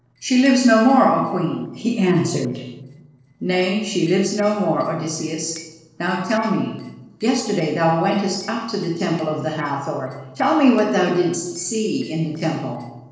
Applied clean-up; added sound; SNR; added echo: neural separator model SepFormer DNS4.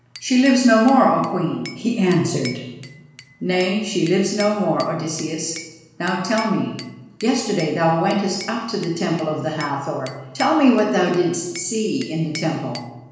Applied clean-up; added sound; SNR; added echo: none; Glass / Bell; 20 dB; reverberation time 1.1 s.